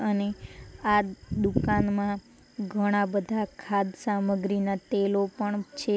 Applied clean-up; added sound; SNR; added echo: none; none; none; none.